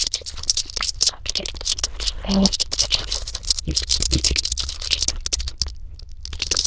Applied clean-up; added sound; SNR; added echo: neural diffusion model UNIVERSE++.